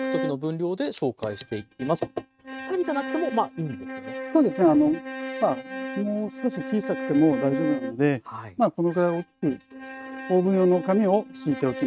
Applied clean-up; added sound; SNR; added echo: neural mask model RNNoise.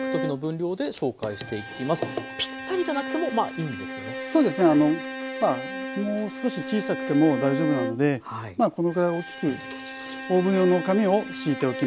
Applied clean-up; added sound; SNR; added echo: none; Bowed string instrument; 9 dB; none.